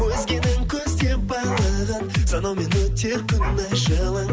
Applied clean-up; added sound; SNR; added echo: none; Dog; 17 dB; none.